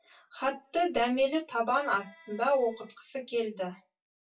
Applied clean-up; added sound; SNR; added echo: classical method WPE with log-MMSE.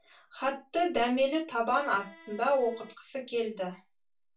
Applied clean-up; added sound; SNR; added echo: none; Accordion; 19 dB; reverberation time 0.2 s.